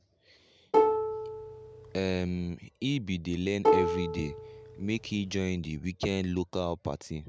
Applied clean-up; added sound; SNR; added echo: none; Plucked string instrument; -3 dB; none.